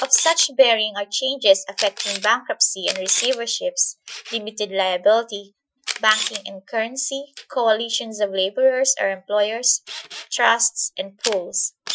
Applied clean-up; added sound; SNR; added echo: classical method Wiener filter.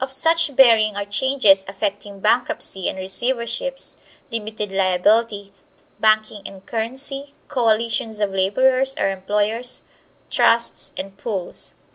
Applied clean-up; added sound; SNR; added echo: none; none; none; none.